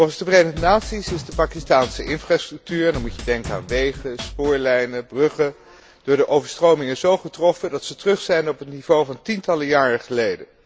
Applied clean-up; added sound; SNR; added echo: none; Drum kit; 11 dB; none.